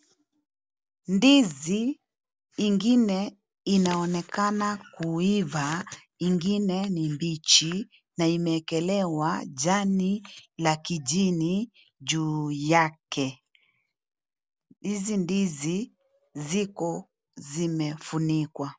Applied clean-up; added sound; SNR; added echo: none; none; none; none.